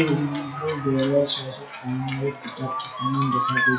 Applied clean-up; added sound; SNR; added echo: classical method WPE with log-MMSE.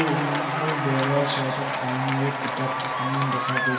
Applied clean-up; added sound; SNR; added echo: none; Applause / Cheering; 0 dB; reverberation time 2.2 s.